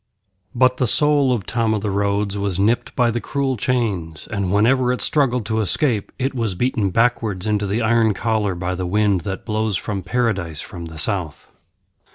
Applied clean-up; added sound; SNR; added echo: none; none; none; none.